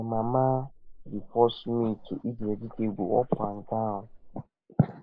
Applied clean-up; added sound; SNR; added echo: neural mask model Resemble Enhance denoiser.